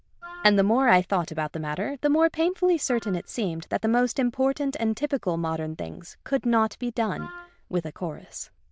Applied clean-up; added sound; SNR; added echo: neural diffusion model UNIVERSE++.